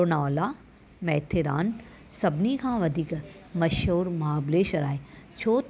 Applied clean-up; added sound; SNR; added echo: none; none; none; none.